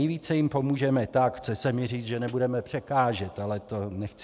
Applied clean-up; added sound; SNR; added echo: none; Hi-hat; 17 dB; none.